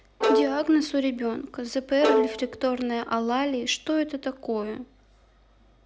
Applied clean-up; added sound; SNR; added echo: none; Bowed string instrument; 2 dB; none.